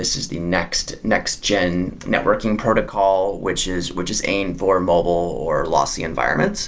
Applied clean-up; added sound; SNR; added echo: none; none; none; none.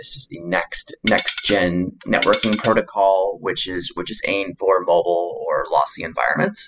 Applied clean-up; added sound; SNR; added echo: classical method spectral subtraction.